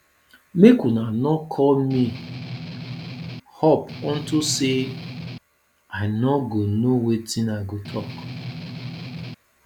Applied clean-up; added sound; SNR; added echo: none; Strum; 11 dB; none.